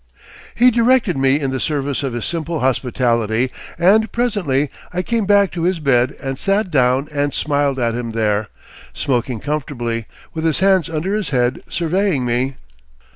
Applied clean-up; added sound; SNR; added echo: none; none; none; none.